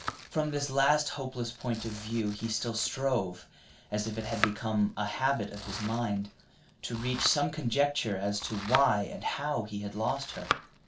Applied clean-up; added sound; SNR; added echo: none; Domestic sounds, home sounds; 10 dB; reverberation time 0.3 s.